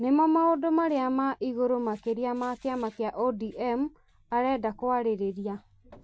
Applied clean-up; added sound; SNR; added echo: none; none; none; none.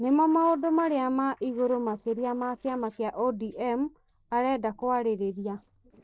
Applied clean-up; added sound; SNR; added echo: neural separator model SepFormer DNS4.